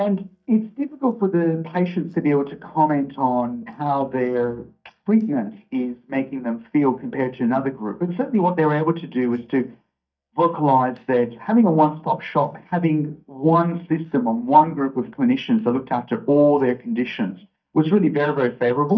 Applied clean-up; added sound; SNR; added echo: neural mask model DeepFilterNet 3.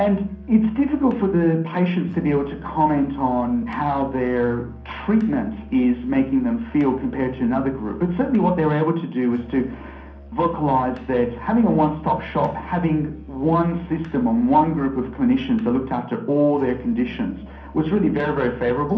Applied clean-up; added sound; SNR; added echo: none; Musical instrument; 19 dB; reverberation time 0.6 s.